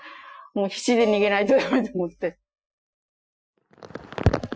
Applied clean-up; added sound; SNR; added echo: classical method Wiener filter.